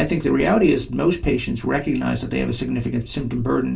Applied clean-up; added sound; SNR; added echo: none; none; none; reverberation time 0.2 s.